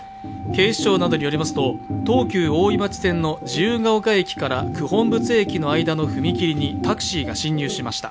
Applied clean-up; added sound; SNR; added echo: none; Organ; 5 dB; none.